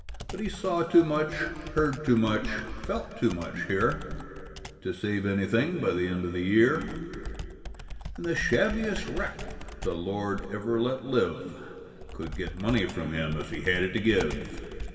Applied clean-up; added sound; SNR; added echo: none; Computer keyboard; 11 dB; reverberation time 2.5 s.